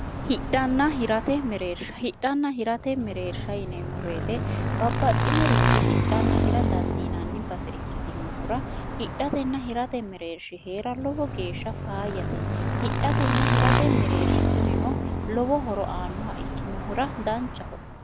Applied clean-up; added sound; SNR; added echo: none; Motorcycle / Engine; -3 dB; none.